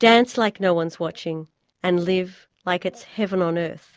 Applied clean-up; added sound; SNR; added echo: none; none; none; none.